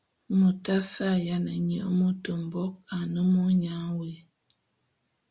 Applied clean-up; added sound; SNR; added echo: none; none; none; none.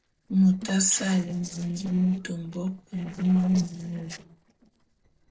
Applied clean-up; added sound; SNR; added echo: neural separator model SepFormer DNS4.